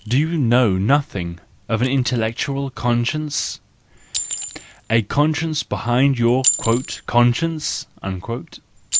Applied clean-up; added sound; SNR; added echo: none; Chink, clink; 10 dB; none.